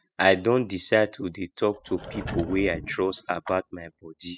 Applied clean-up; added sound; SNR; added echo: classical method spectral subtraction.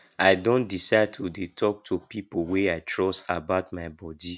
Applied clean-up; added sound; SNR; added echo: none; none; none; none.